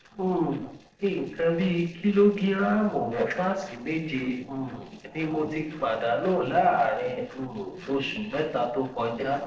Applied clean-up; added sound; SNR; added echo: neural separator model SepFormer DNS4.